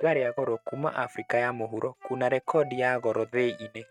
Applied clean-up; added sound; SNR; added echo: neural mask model RNNoise.